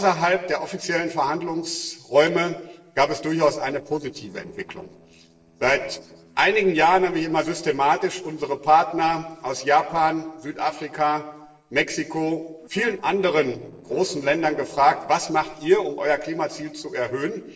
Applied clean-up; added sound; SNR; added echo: neural separator model SepFormer DNS4.